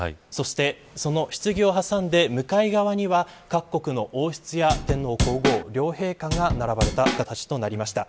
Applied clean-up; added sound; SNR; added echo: none; Drum / Drum kit; 1 dB; none.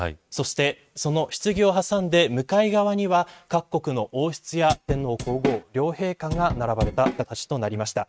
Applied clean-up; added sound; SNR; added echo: neural mask model RNNoise.